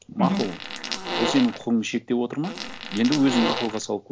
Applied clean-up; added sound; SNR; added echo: none; Fart; 6 dB; none.